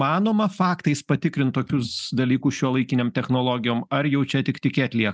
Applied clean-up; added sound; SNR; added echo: none; none; none; none.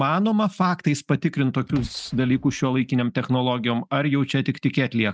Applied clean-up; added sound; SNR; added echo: neural mask model RNNoise.